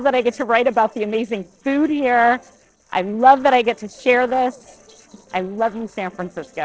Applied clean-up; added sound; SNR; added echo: neural separator model SepFormer DNS4.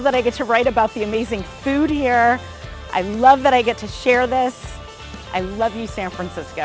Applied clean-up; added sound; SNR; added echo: none; none; none; none.